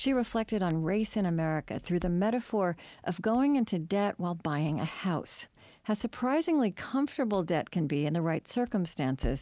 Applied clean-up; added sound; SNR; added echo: none; Crackle; 18 dB; none.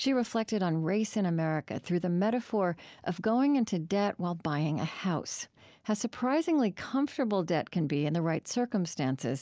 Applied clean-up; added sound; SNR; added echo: none; none; none; none.